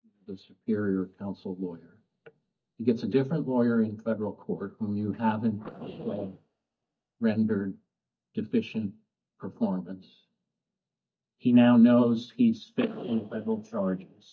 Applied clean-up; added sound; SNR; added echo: neural mask model DeepFilterNet 3.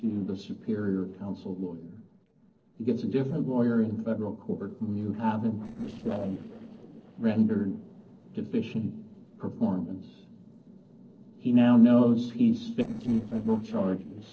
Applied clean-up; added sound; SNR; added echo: neural separator model SepFormer DNS4.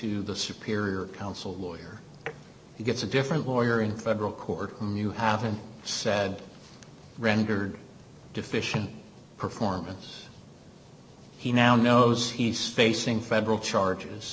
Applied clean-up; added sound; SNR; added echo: none; none; none; none.